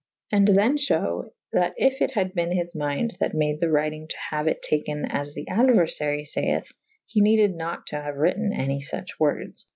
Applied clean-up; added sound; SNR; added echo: none; none; none; none.